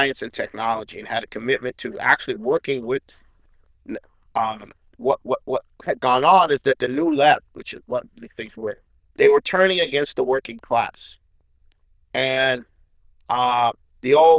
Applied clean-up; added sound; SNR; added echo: neural diffusion model UNIVERSE++.